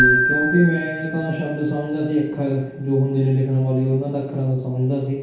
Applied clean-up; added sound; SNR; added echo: none; Keyboard (musical); 5 dB; reverberation time 0.8 s.